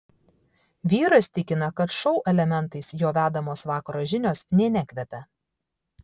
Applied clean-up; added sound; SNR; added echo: none; none; none; none.